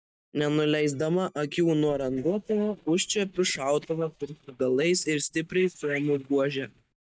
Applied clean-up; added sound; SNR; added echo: neural mask model DeepFilterNet 3.